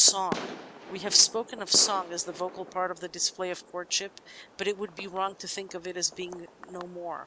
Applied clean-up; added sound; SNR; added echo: none; Fireworks; 14 dB; none.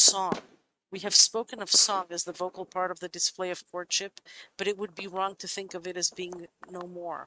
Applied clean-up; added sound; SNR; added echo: neural mask model RNNoise.